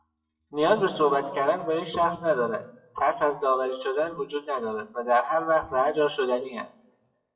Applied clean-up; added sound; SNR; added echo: classical method WPE with log-MMSE.